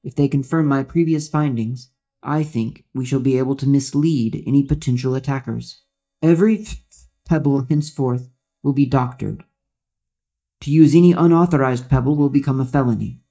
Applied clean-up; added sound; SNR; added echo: neural mask model DeepFilterNet 3.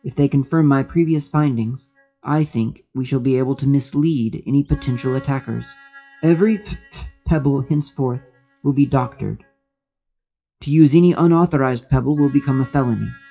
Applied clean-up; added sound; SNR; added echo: classical method WPE with log-MMSE.